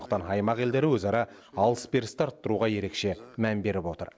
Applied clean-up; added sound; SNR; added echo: none; none; none; none.